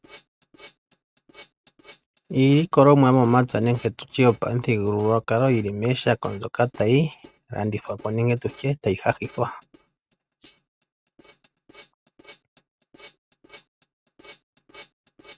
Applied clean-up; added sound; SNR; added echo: neural mask model RNNoise.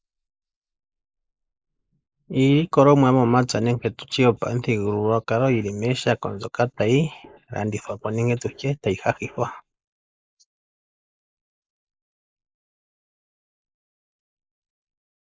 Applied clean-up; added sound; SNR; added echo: neural mask model Resemble Enhance denoiser.